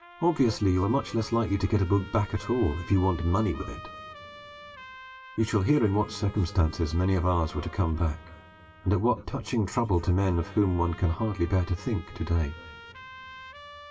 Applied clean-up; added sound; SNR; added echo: none; Trumpet; 20 dB; reverberation time 2.5 s.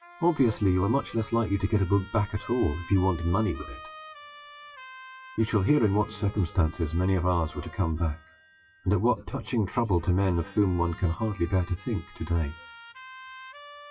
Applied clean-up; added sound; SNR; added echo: classical method WPE with log-MMSE.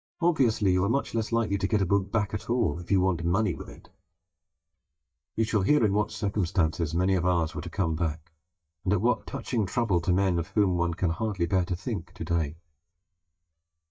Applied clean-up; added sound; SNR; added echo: neural mask model DeepFilterNet 3.